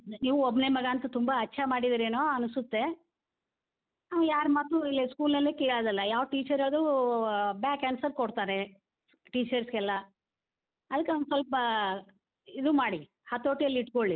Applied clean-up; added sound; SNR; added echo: none; none; none; none.